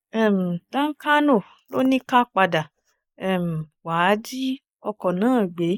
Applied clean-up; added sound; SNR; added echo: neural mask model Resemble Enhance denoiser.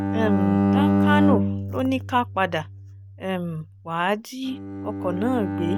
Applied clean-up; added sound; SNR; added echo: none; Bowed string instrument; -2 dB; none.